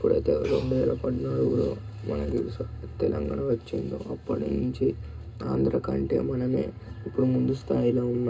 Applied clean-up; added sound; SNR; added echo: none; Breathing; 19 dB; reverberation time 0.2 s.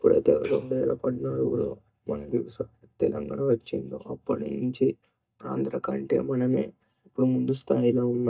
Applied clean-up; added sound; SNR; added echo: neural mask model DeepFilterNet 3.